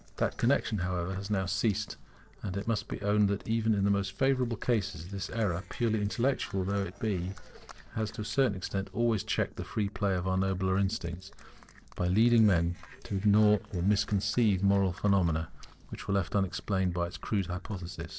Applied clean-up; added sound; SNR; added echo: neural separator model SepFormer DNS4.